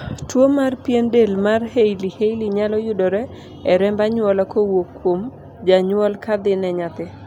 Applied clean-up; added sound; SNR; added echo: none; none; none; none.